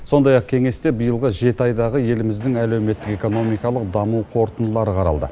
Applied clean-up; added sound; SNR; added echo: none; none; none; none.